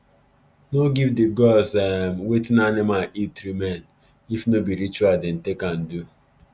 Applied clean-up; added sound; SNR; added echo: none; none; none; none.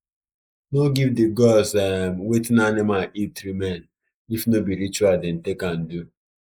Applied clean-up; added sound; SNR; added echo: neural mask model Resemble Enhance denoiser.